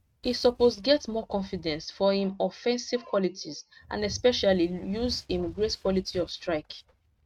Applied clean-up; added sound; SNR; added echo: neural mask model RNNoise.